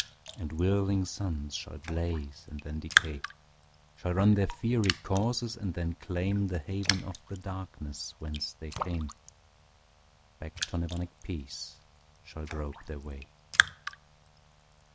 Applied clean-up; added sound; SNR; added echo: none; Raindrop; 4 dB; none.